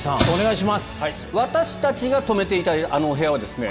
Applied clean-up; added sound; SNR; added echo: none; Explosion; 7 dB; none.